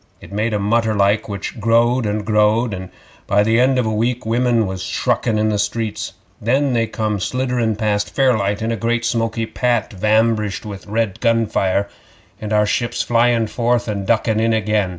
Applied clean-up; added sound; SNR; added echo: none; none; none; none.